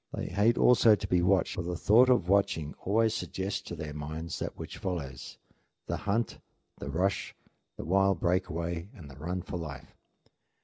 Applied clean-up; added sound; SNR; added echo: none; none; none; none.